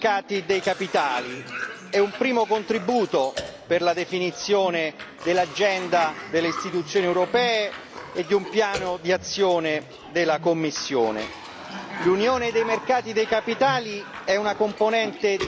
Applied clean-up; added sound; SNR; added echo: none; Cough; 13 dB; none.